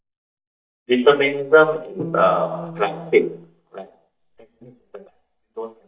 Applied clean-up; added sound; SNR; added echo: neural mask model DeepFilterNet 3.